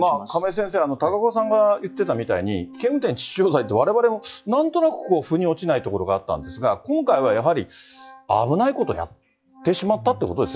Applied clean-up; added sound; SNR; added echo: classical method log-MMSE.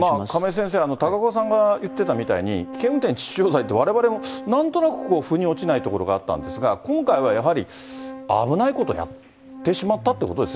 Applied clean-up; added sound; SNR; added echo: none; Organ; 15 dB; none.